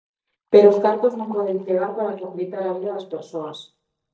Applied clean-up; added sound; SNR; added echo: neural mask model DeepFilterNet 3.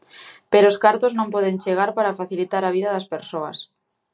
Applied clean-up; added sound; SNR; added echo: none; none; none; none.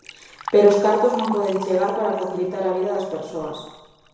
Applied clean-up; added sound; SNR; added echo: none; Liquid; 15 dB; reverberation time 1.0 s.